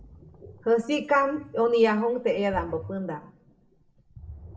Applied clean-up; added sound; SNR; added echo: none; Ocean; 19 dB; reverberation time 0.5 s.